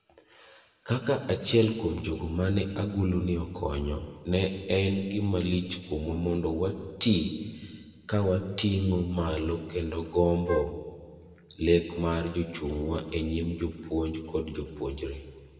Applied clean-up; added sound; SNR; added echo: none; Wind instrument, woodwind instrument; 7 dB; reverberation time 1.5 s.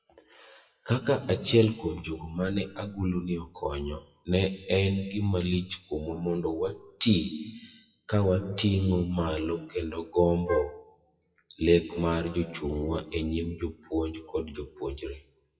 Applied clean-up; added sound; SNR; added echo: classical method WPE with log-MMSE.